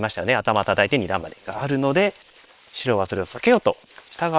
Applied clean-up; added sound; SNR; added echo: neural separator model SepFormer WHAM!.